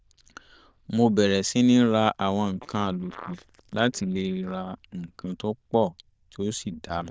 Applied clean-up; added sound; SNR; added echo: neural diffusion model UNIVERSE++.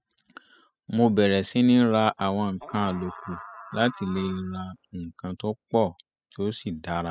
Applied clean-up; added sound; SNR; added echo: classical method spectral subtraction.